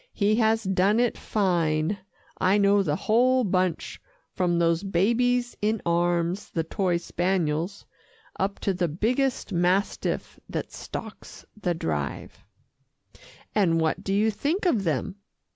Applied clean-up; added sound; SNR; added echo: none; none; none; none.